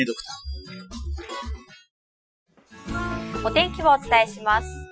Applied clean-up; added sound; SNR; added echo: classical method Wiener filter.